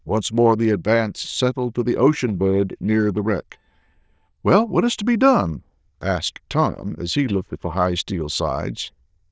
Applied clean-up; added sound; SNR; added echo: neural diffusion model UNIVERSE++.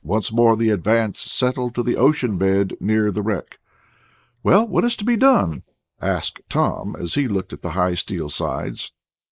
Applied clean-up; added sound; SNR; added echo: neural mask model Resemble Enhance denoiser.